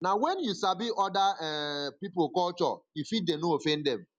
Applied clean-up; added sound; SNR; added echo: none; none; none; none.